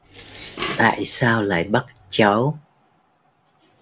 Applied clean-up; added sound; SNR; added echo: none; Dishes, pots, and pans; 12 dB; none.